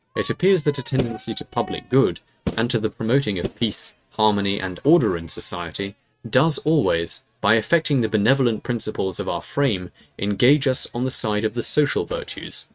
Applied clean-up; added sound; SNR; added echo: neural mask model RNNoise.